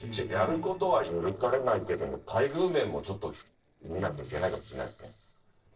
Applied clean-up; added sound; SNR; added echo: neural separator model SepFormer DNS4.